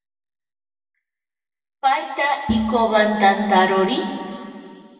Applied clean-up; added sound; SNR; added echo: none; Bowed string instrument; 7 dB; reverberation time 2.1 s.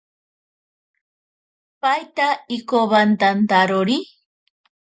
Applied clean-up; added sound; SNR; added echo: none; none; none; none.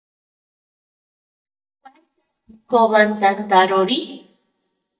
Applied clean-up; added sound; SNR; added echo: neural mask model DeepFilterNet 3.